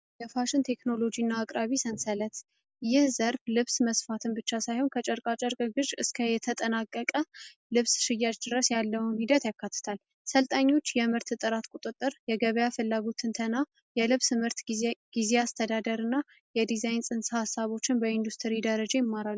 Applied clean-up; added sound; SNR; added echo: neural mask model Resemble Enhance denoiser.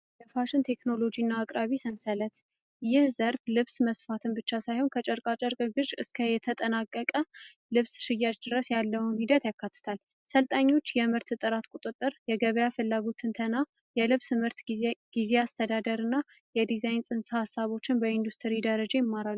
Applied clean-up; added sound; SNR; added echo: neural mask model DeepFilterNet 3.